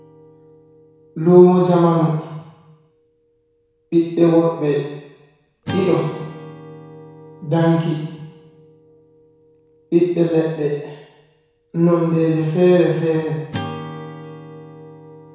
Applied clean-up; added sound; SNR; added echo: none; Acoustic guitar / Strum; 18 dB; reverberation time 1.1 s.